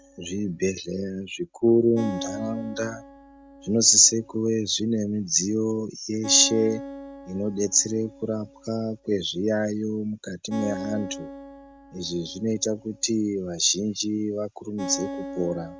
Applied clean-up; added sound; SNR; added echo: none; Acoustic guitar; 14 dB; none.